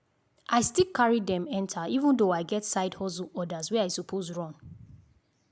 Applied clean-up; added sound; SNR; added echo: none; none; none; none.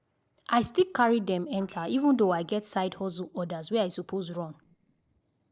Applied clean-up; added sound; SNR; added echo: neural separator model SepFormer DNS4.